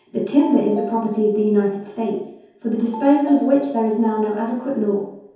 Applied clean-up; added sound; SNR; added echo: none; Telephone; 19 dB; reverberation time 0.9 s.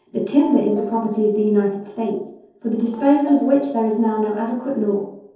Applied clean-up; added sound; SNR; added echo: neural separator model SepFormer DNS4.